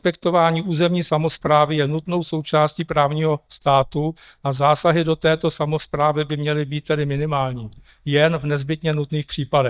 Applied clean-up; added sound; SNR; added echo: neural mask model DeepFilterNet 3.